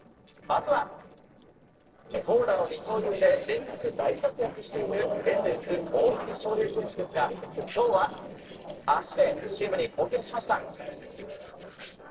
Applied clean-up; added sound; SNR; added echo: neural separator model SepFormer DNS4.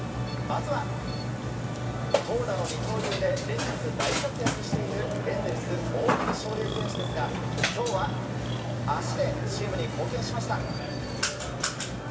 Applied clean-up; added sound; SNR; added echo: none; Burping, eructation; -3 dB; reverberation time 1.8 s.